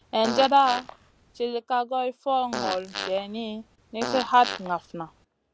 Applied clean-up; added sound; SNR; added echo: none; Fart; 10 dB; none.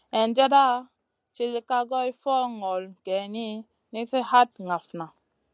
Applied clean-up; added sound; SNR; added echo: none; none; none; none.